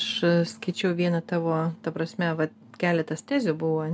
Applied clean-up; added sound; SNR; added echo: none; none; none; none.